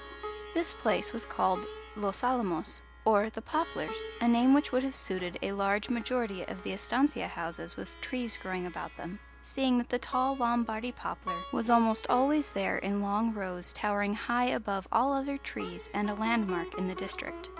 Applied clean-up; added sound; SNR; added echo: none; Plucked string instrument; 14 dB; none.